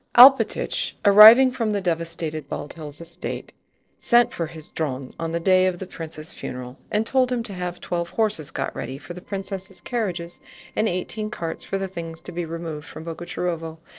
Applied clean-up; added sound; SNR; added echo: neural separator model SepFormer DNS4.